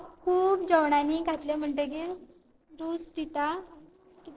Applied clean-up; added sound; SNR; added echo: neural separator model SepFormer DNS4.